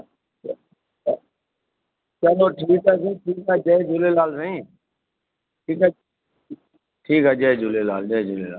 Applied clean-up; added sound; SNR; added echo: none; none; none; none.